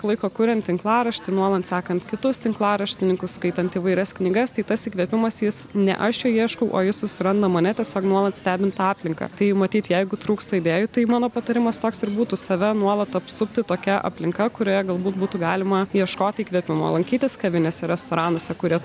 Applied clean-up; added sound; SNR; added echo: none; none; none; none.